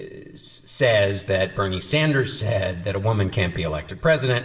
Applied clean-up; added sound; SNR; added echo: none; none; none; reverberation time 0.7 s.